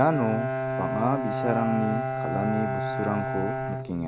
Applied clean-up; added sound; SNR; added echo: none; Bowed string instrument; 1 dB; none.